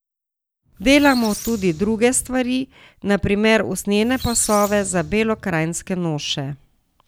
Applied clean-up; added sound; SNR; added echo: none; Squeak; 17 dB; none.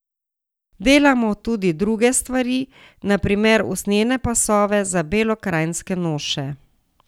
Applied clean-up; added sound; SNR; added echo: none; none; none; none.